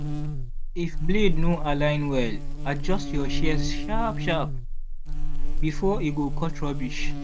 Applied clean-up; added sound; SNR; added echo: none; Buzz; -4 dB; none.